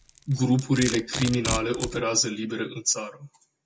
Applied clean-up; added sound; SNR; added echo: none; Domestic sounds, home sounds; 9 dB; none.